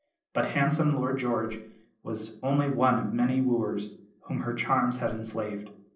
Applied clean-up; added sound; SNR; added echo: neural separator model SepFormer DNS4.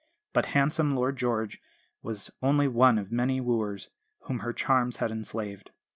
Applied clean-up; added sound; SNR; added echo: none; none; none; none.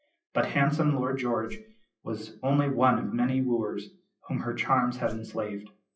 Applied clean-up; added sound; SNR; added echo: classical method WPE with log-MMSE.